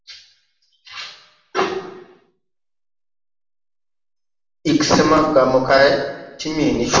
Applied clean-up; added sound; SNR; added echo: none; none; none; reverberation time 0.8 s.